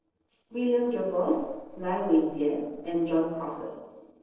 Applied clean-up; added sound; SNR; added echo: neural separator model SepFormer DNS4.